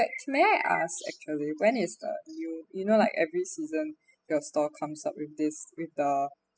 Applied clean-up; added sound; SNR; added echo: classical method spectral subtraction.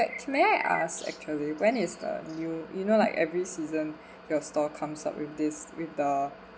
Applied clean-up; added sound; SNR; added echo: none; Bird; 14 dB; none.